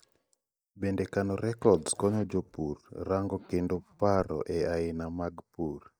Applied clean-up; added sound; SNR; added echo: neural mask model DeepFilterNet 3.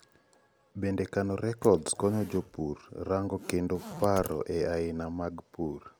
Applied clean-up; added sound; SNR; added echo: none; Zipper (clothing); 17 dB; none.